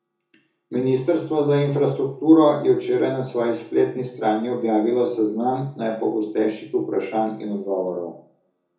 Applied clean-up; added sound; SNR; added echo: none; none; none; reverberation time 0.6 s.